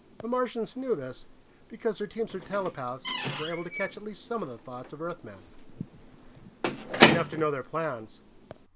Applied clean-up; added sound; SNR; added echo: none; Squeak / Slam / Wood; -1 dB; none.